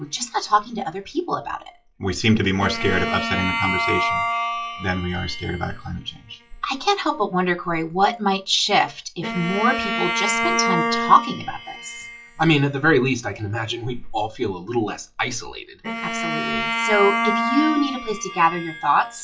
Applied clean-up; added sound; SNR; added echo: classical method WPE with log-MMSE.